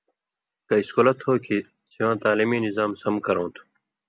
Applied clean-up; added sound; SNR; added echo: none; none; none; none.